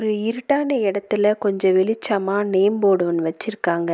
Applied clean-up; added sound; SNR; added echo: none; none; none; none.